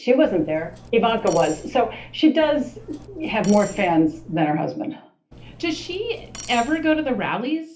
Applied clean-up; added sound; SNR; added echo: none; Cutlery, silverware; 19 dB; reverberation time 0.3 s.